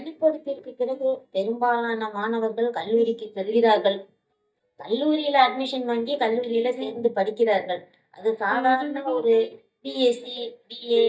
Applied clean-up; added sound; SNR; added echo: neural mask model DeepFilterNet 3.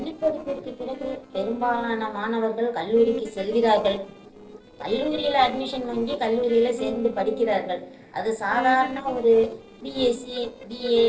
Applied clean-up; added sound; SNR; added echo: neural separator model SepFormer DNS4.